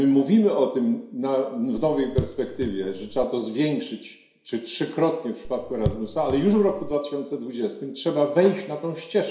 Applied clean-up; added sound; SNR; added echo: none; Raindrop / Drip; 9 dB; reverberation time 0.7 s.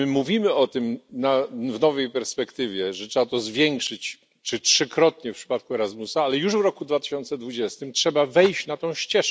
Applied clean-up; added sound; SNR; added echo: none; none; none; none.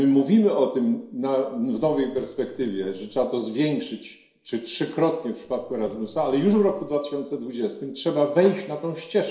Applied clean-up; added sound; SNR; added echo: neural separator model SepFormer DNS4.